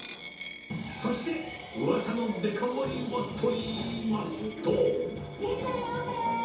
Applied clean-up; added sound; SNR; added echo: none; Coin (dropping); 16 dB; reverberation time 0.7 s.